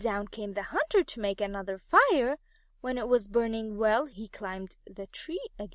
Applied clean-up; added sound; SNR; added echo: none; none; none; none.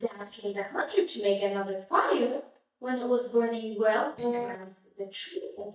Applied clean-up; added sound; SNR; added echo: neural mask model DeepFilterNet 3.